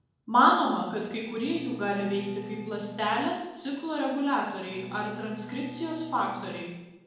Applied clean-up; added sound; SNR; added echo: none; Bowed string instrument; 15 dB; reverberation time 0.9 s.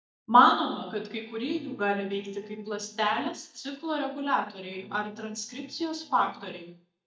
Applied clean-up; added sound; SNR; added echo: neural mask model DeepFilterNet 3.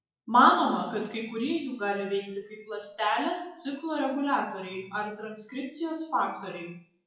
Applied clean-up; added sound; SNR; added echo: classical method WPE with log-MMSE.